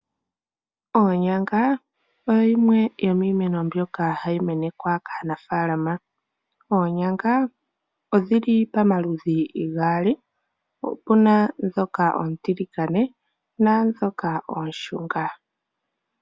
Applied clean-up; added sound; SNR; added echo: none; none; none; none.